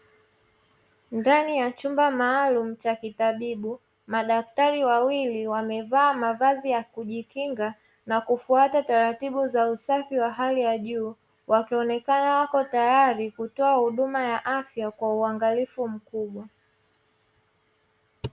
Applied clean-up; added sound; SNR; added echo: none; none; none; none.